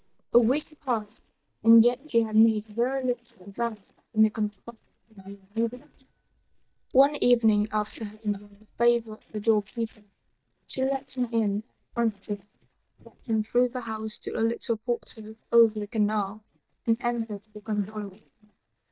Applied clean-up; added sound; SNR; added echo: neural mask model DeepFilterNet 3.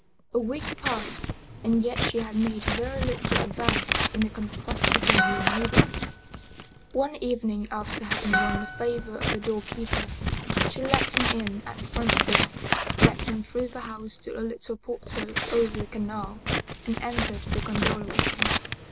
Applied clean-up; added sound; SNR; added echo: none; Scissors + Harp; -3 dB; none.